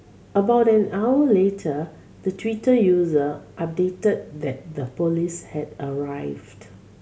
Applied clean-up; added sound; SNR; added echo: none; none; none; none.